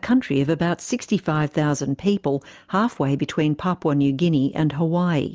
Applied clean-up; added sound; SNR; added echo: none; none; none; none.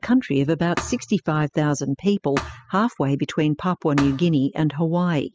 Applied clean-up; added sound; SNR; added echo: classical method spectral subtraction.